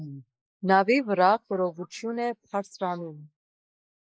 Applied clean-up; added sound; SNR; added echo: neural mask model Resemble Enhance denoiser.